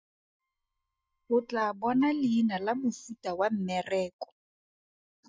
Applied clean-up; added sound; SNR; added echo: neural mask model DeepFilterNet 3.